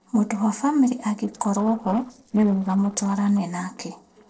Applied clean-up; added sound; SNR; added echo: neural separator model SepFormer DNS4.